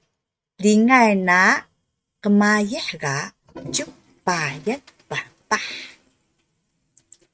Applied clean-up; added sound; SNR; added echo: neural mask model RNNoise.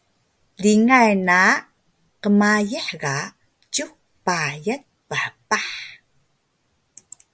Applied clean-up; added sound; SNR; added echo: none; none; none; none.